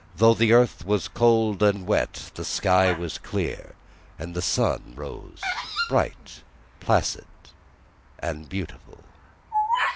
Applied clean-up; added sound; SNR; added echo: none; Bird vocalization, bird call, bird song; 10 dB; none.